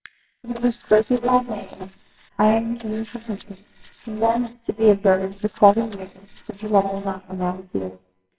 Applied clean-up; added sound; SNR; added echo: neural separator model SepFormer WHAMR!.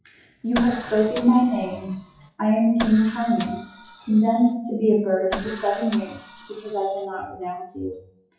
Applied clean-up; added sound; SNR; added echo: classical method WPE with log-MMSE.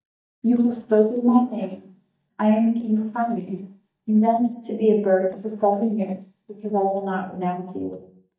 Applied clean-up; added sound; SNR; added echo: neural mask model DeepFilterNet 3.